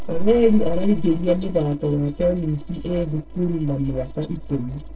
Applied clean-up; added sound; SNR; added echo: neural separator model SepFormer DNS4.